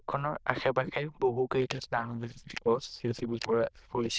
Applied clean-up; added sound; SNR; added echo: neural diffusion model UNIVERSE++.